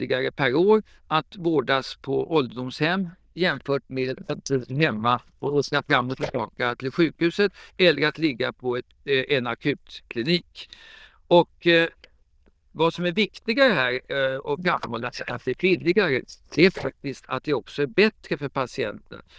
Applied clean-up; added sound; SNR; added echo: neural diffusion model UNIVERSE++.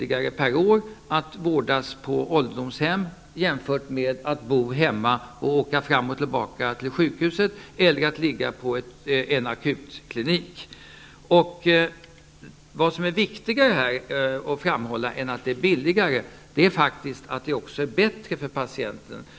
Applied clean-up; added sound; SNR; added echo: none; none; none; none.